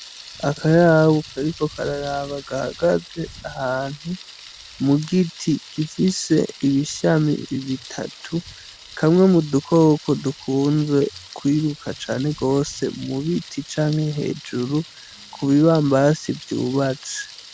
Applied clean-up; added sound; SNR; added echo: none; Thunder; 20 dB; none.